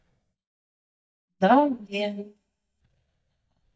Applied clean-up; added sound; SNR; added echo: neural mask model DeepFilterNet 3.